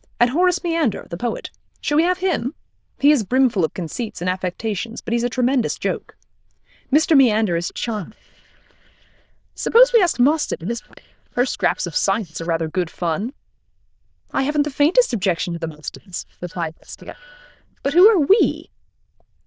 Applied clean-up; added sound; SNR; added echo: neural diffusion model UNIVERSE++.